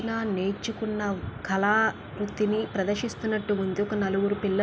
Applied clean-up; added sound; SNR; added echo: none; none; none; none.